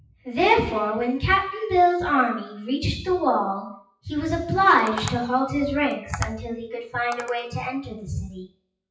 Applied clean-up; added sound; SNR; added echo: classical method WPE with log-MMSE.